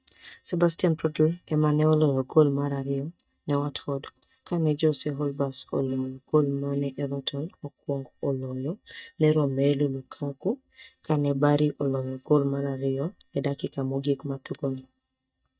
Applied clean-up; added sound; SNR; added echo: neural mask model DeepFilterNet 3.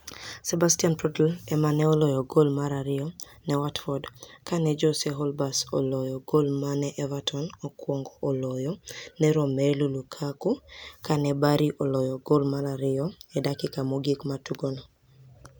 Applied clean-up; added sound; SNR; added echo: none; none; none; none.